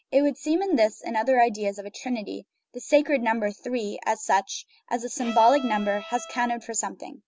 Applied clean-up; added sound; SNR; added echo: none; Bowed string instrument; 14 dB; none.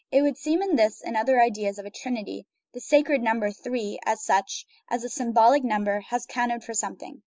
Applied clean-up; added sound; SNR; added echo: neural mask model Resemble Enhance denoiser.